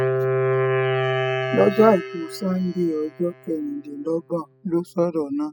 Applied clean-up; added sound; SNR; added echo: classical method spectral subtraction.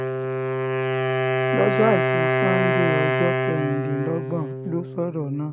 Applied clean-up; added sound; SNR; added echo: none; Wind instrument, woodwind instrument; -3 dB; none.